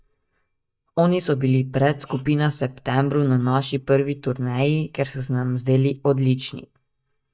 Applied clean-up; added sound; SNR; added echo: neural mask model DeepFilterNet 3.